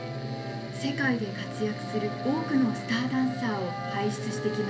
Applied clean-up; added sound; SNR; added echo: none; Mechanical fan; 12 dB; reverberation time 0.3 s.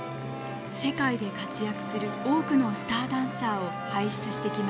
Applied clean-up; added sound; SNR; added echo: none; none; none; none.